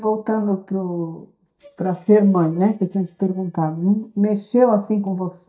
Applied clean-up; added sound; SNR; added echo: neural mask model DeepFilterNet 3.